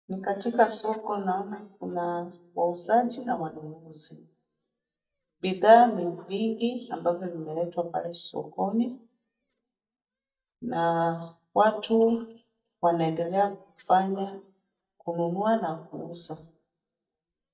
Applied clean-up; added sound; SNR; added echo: neural mask model DeepFilterNet 3.